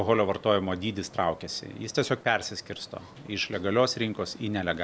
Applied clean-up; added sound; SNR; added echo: none; none; none; none.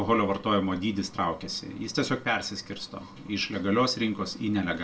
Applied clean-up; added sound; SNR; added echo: none; none; none; reverberation time 0.2 s.